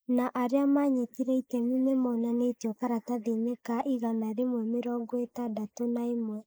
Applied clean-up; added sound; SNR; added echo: neural mask model Resemble Enhance denoiser.